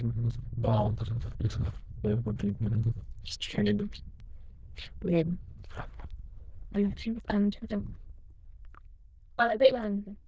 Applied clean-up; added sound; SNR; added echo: neural diffusion model UNIVERSE++.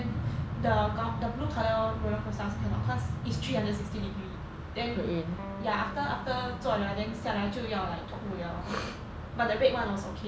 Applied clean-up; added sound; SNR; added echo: none; Electric guitar; 18 dB; none.